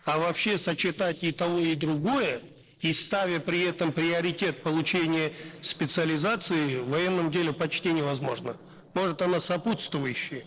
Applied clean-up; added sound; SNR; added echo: neural separator model SepFormer DNS4.